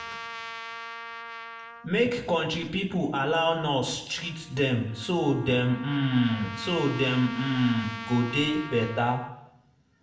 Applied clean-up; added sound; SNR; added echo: none; Trumpet; 14 dB; reverberation time 0.7 s.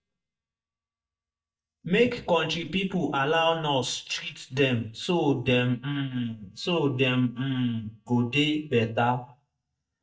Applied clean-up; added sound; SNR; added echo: neural mask model DeepFilterNet 3.